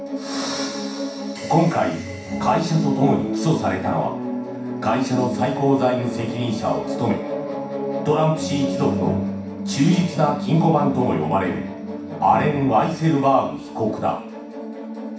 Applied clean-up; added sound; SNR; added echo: none; none; none; reverberation time 0.7 s.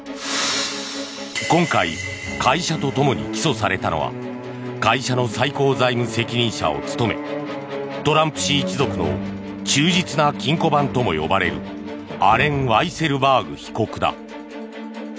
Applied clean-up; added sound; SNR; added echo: none; none; none; none.